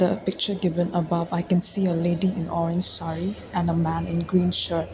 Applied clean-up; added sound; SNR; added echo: none; none; none; none.